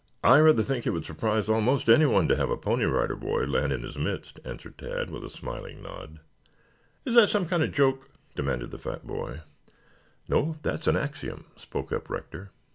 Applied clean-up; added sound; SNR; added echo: none; none; none; none.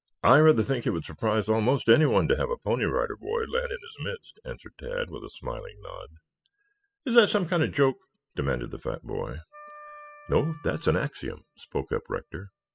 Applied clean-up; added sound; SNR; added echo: classical method spectral subtraction.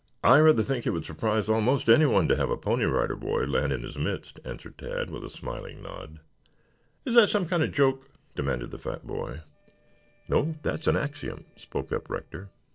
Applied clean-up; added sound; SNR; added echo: neural separator model SepFormer DNS4.